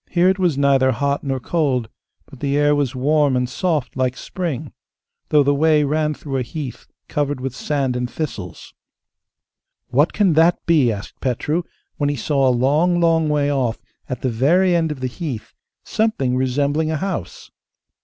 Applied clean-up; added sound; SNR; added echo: none; none; none; none.